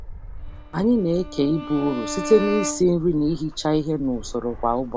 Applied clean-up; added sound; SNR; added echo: none; Fixed-wing aircraft, airplane + Bowed string instrument; 10 dB; none.